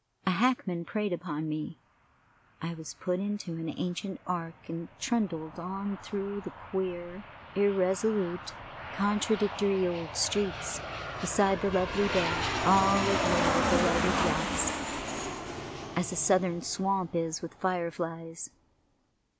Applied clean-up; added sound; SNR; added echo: none; Aircraft; 5 dB; none.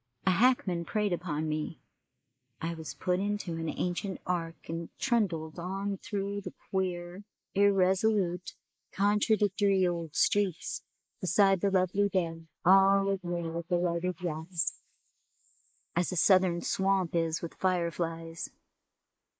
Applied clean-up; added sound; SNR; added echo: neural mask model Resemble Enhance denoiser.